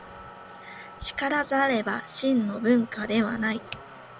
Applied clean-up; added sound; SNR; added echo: none; Motor vehicle (road); 18 dB; none.